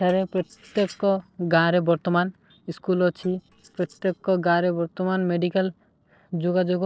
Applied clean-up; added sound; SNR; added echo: neural separator model SepFormer DNS4.